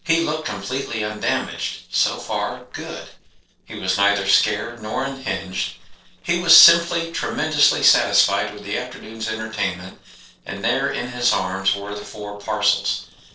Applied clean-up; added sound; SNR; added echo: neural separator model SepFormer DNS4.